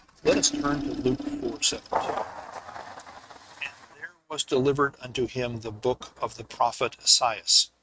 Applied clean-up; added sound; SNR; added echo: neural mask model RNNoise.